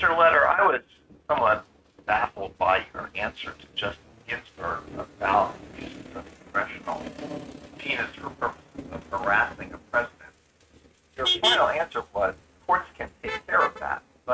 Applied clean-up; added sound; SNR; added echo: neural mask model RNNoise.